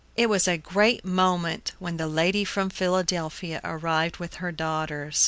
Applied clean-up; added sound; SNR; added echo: none; none; none; none.